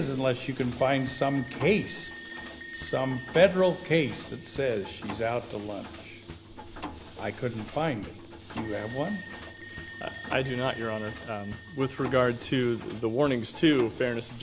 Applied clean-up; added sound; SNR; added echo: none; Mechanisms + Bell; 11 dB; none.